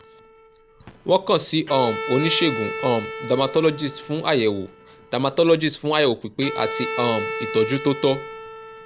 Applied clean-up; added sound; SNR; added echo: none; Bowed string instrument; 10 dB; none.